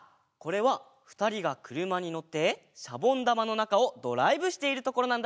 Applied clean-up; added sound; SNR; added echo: none; none; none; none.